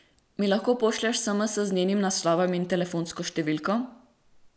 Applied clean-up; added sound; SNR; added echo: none; none; none; none.